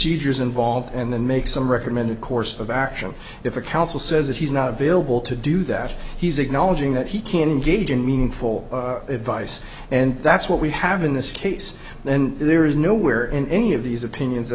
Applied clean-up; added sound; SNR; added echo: none; none; none; none.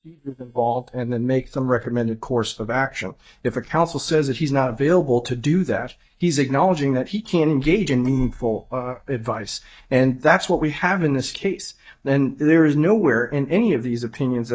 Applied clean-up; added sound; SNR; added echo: neural mask model DeepFilterNet 3.